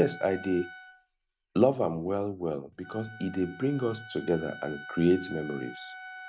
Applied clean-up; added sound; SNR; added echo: none; Wind instrument, woodwind instrument; 16 dB; none.